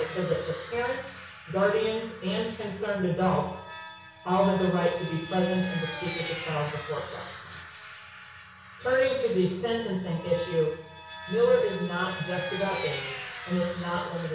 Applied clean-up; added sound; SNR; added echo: none; Vehicle; 12 dB; reverberation time 0.6 s.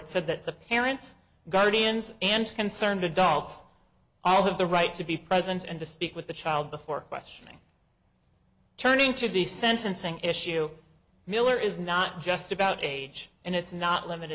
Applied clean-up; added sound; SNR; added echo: none; none; none; none.